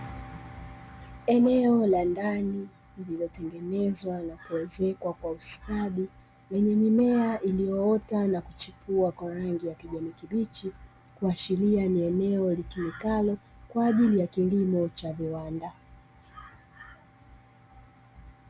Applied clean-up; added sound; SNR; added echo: none; none; none; none.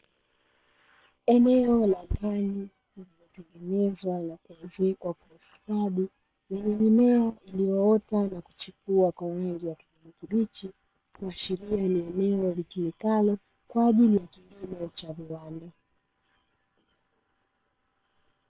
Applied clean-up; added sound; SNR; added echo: neural separator model SepFormer WHAM!.